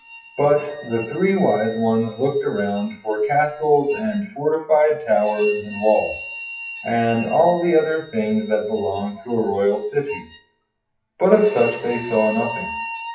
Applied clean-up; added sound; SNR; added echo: classical method WPE with log-MMSE.